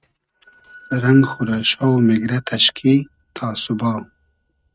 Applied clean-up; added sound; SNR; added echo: neural mask model RNNoise.